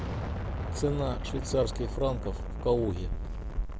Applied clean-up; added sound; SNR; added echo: none; Explosion; 1 dB; none.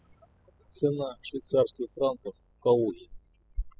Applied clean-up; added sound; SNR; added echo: classical method spectral subtraction.